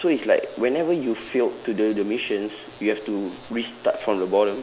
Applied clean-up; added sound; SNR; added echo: none; none; none; none.